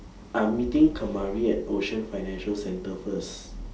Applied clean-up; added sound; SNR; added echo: none; Idling + Boom; 14 dB; none.